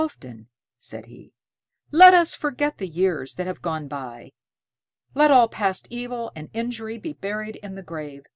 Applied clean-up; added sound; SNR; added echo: none; none; none; none.